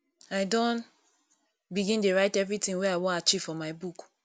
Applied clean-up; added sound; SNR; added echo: none; none; none; none.